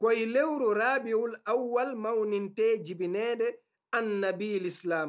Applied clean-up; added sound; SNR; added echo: none; none; none; none.